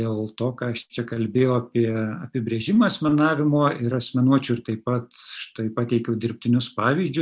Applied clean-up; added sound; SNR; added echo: none; none; none; none.